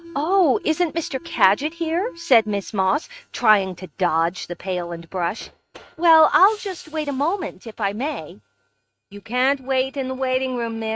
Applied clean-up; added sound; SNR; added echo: neural mask model RNNoise.